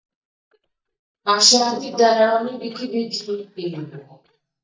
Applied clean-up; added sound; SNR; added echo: neural mask model DeepFilterNet 3.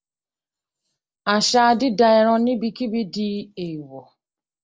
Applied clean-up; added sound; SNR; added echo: none; none; none; none.